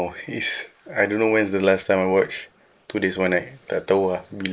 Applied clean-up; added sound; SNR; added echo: neural mask model Resemble Enhance denoiser.